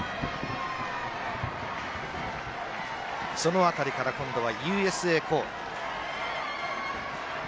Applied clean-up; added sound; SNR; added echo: none; Thunder; 14 dB; none.